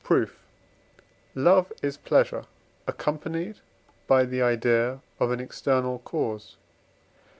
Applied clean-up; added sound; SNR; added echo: none; none; none; none.